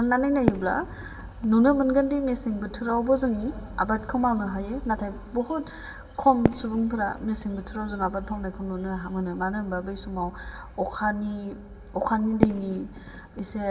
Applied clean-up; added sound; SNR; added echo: none; Fireworks; 10 dB; reverberation time 1.5 s.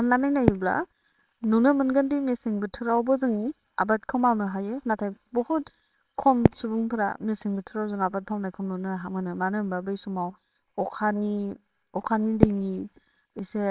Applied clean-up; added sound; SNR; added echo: neural separator model SepFormer WHAMR!.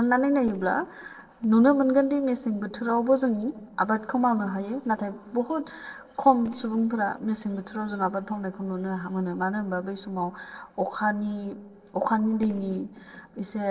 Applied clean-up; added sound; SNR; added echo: neural separator model SepFormer DNS4.